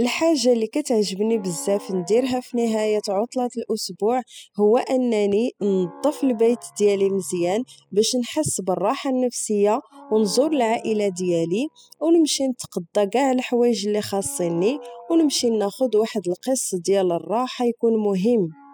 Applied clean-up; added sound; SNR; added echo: classical method spectral subtraction.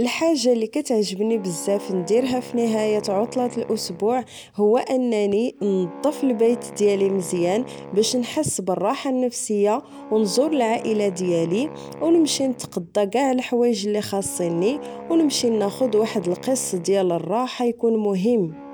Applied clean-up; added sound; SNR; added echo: none; Wind instrument, woodwind instrument; 17 dB; none.